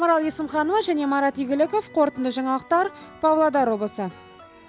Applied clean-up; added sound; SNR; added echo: none; none; none; none.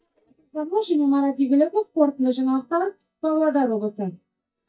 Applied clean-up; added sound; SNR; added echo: neural mask model DeepFilterNet 3.